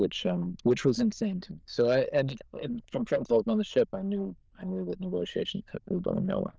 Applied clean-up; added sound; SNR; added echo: neural diffusion model UNIVERSE++.